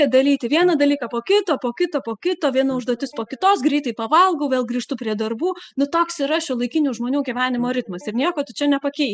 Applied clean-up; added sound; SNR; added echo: classical method spectral subtraction.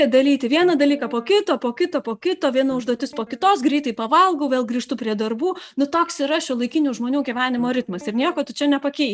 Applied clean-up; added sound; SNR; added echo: neural mask model RNNoise.